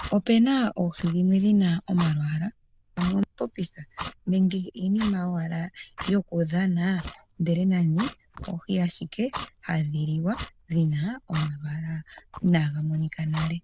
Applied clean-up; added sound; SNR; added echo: neural diffusion model UNIVERSE++.